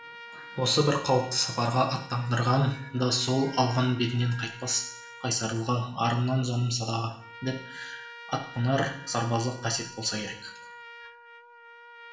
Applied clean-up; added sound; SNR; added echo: none; Trumpet; 18 dB; reverberation time 0.7 s.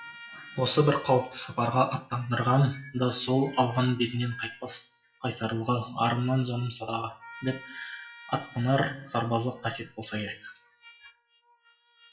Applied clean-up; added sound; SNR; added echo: classical method WPE with log-MMSE.